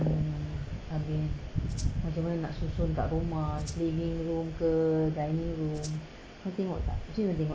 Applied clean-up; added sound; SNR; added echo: none; Rattle (instrument); 18 dB; none.